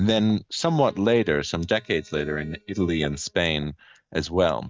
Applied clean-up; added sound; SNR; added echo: neural mask model DeepFilterNet 3.